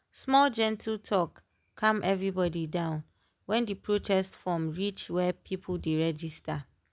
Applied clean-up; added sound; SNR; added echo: none; none; none; none.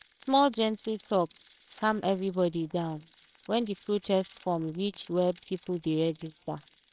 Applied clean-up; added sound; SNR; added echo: neural separator model SepFormer WHAMR!.